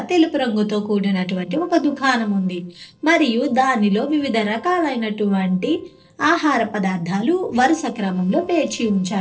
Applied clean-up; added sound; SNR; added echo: neural separator model SepFormer DNS4.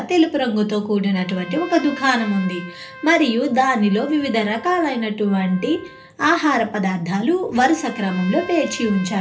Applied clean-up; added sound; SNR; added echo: none; Trumpet; 19 dB; reverberation time 0.3 s.